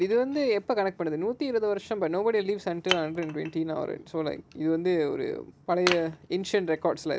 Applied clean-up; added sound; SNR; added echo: none; Wood; 13 dB; none.